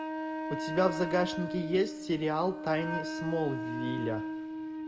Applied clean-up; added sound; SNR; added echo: none; Wind instrument, woodwind instrument; 4 dB; reverberation time 1.2 s.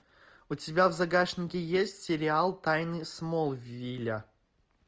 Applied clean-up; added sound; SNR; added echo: none; none; none; none.